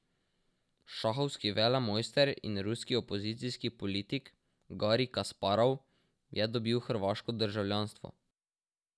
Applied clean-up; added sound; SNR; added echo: none; none; none; none.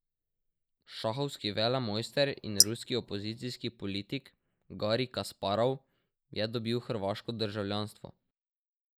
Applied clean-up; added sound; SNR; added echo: neural mask model Resemble Enhance denoiser.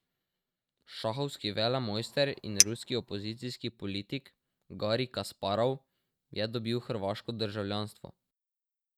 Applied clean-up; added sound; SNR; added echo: neural mask model RNNoise.